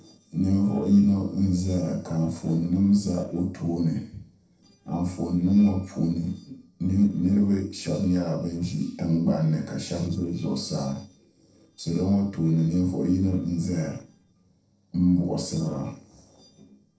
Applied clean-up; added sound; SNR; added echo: neural separator model SepFormer DNS4.